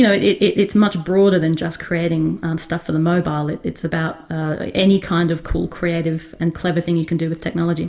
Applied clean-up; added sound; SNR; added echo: none; none; none; reverberation time 0.7 s.